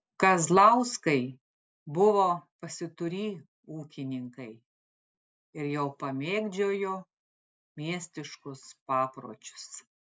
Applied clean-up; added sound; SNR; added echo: none; none; none; none.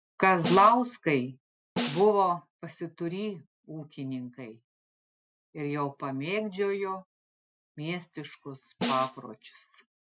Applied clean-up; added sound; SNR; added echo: classical method Wiener filter.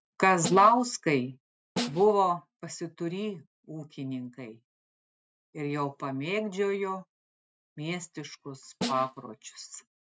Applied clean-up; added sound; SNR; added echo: neural mask model RNNoise.